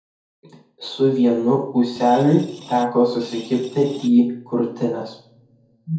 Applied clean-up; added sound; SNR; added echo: none; Screech; 20 dB; reverberation time 0.6 s.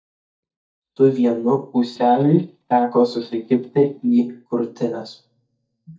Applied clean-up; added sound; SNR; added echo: neural mask model DeepFilterNet 3.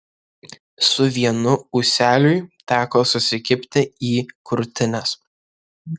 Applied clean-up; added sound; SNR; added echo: none; none; none; none.